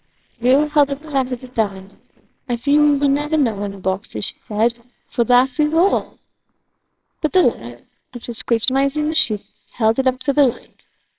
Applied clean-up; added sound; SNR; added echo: neural separator model SepFormer WHAMR!.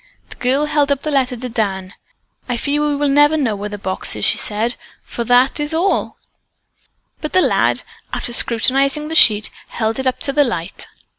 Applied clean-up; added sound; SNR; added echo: none; none; none; none.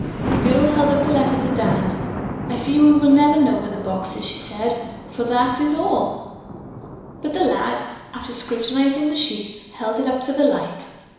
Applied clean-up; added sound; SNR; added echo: none; Thunder; 7 dB; reverberation time 1.0 s.